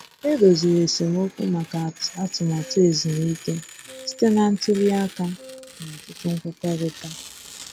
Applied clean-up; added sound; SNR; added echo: none; Wind instrument, woodwind instrument + Tearing; 20 dB; none.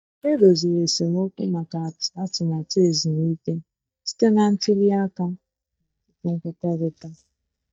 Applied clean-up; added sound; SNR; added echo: neural mask model DeepFilterNet 3.